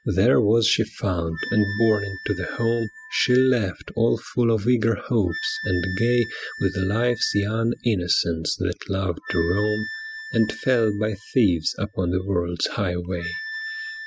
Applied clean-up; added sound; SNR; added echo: classical method spectral subtraction.